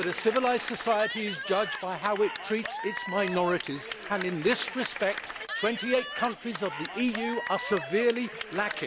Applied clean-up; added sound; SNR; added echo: none; Cheering / Clapping; 8 dB; none.